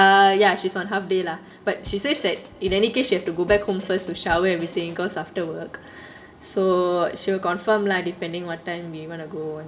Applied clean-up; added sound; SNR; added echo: none; Drum kit; 17 dB; reverberation time 2.0 s.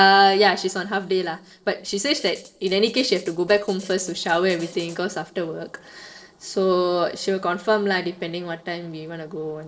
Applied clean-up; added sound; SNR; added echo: neural separator model SepFormer DNS4.